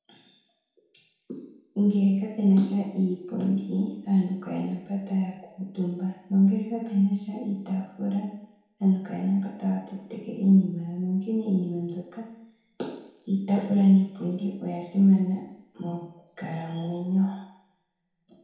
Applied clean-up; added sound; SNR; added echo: none; none; none; reverberation time 0.9 s.